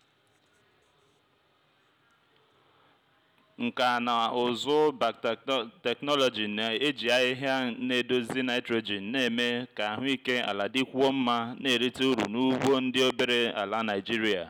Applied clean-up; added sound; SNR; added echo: none; none; none; none.